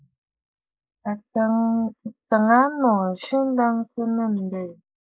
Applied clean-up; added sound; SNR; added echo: neural mask model Resemble Enhance denoiser.